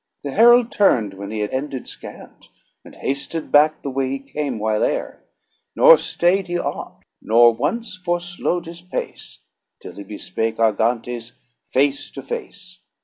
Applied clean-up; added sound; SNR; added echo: none; none; none; none.